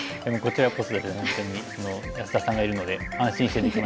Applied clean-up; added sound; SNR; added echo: none; Livestock, farm animals, working animals; 14 dB; none.